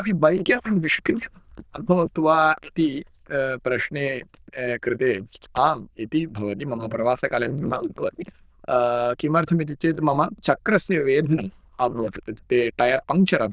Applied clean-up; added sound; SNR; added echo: neural diffusion model UNIVERSE++.